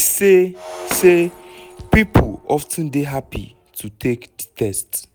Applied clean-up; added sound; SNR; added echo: none; Shatter; 17 dB; none.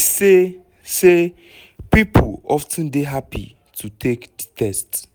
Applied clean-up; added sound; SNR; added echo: none; none; none; none.